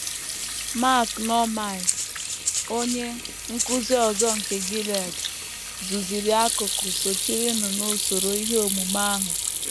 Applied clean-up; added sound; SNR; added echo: none; Sink (filling or washing) / Hands + Rattle (instrument); 0 dB; none.